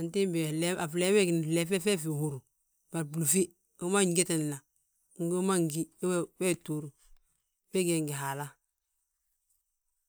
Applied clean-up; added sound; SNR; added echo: none; none; none; none.